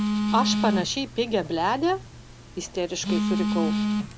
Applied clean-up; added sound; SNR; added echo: none; Telephone; 0 dB; none.